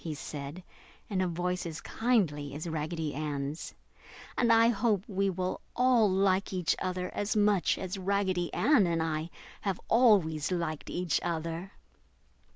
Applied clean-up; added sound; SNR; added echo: none; none; none; none.